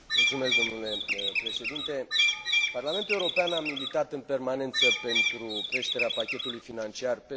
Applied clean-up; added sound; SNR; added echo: none; Bird; -4 dB; none.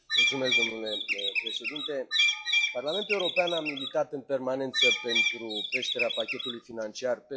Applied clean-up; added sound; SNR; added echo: classical method log-MMSE.